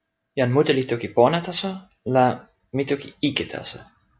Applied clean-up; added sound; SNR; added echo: none; none; none; none.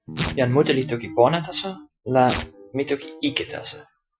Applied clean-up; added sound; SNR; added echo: classical method Wiener filter.